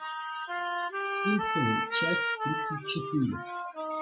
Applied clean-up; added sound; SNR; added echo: classical method Wiener filter.